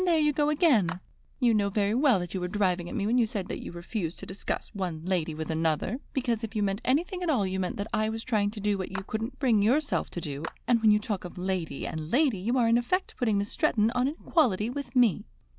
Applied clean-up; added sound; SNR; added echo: none; Clapping; 19 dB; none.